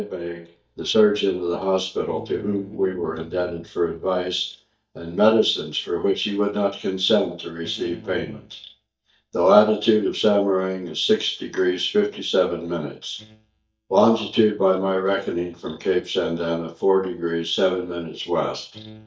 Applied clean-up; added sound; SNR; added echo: neural mask model DeepFilterNet 3.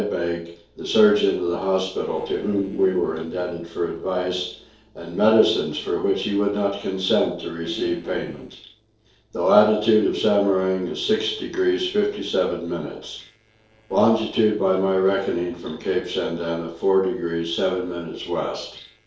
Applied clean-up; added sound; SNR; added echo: neural separator model SepFormer DNS4.